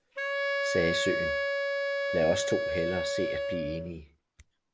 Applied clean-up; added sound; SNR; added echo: none; Wind instrument, woodwind instrument; -2 dB; none.